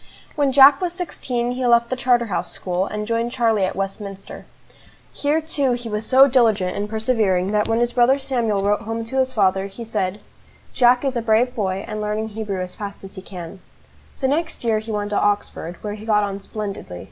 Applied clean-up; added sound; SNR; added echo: none; none; none; none.